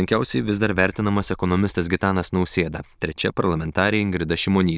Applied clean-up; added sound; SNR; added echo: neural diffusion model UNIVERSE++.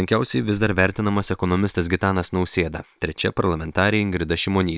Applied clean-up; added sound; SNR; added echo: neural separator model SepFormer WHAM!.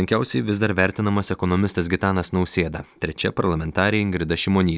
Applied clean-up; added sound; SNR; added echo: none; none; none; none.